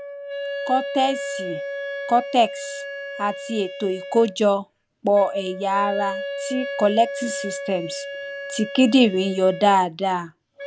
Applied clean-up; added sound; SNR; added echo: none; Wind instrument, woodwind instrument; 9 dB; none.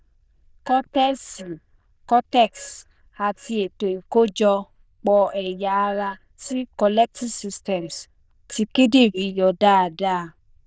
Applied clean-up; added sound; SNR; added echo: neural diffusion model UNIVERSE++.